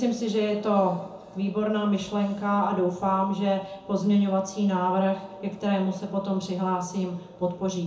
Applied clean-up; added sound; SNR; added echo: none; none; none; reverberation time 0.5 s.